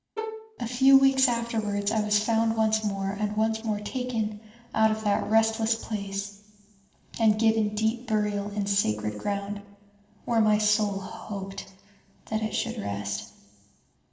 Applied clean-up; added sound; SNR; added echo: none; Bowed string instrument; 11 dB; reverberation time 1.6 s.